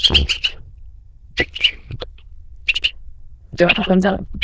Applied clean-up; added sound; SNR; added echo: neural diffusion model UNIVERSE++.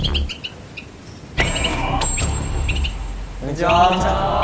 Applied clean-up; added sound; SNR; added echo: none; Bird; 11 dB; none.